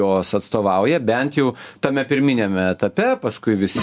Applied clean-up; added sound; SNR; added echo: none; none; none; none.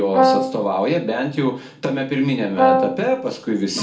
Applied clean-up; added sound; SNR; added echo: none; Brass instrument; -3 dB; reverberation time 0.4 s.